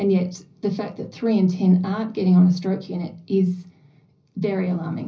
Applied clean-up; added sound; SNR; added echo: none; none; none; reverberation time 0.5 s.